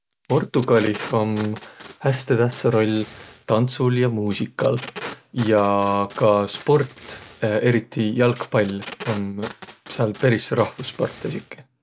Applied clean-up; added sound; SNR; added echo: none; Packing tape, duct tape; 18 dB; none.